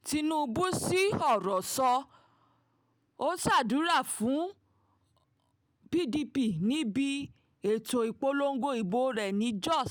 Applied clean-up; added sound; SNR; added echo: none; none; none; none.